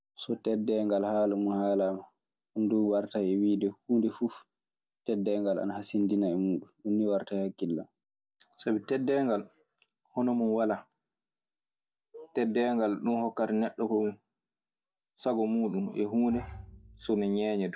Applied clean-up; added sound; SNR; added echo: none; Bowed string instrument; 16 dB; none.